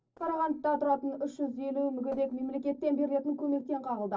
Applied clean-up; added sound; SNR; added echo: neural separator model SepFormer DNS4.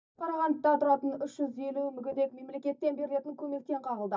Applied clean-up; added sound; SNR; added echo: neural mask model DeepFilterNet 3.